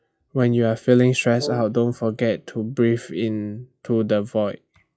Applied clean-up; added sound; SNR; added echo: classical method log-MMSE.